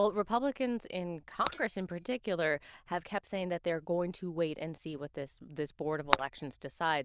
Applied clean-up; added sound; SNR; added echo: neural diffusion model UNIVERSE++.